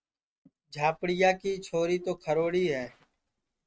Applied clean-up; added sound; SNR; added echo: neural mask model RNNoise.